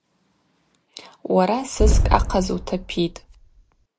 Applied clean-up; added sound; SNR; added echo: none; Boom; -2 dB; none.